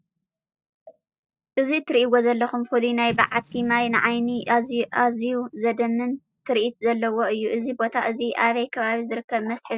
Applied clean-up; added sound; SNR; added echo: neural mask model RNNoise.